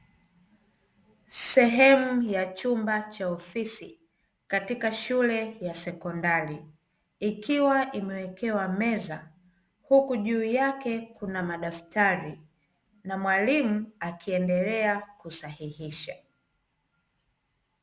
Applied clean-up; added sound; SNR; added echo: none; none; none; none.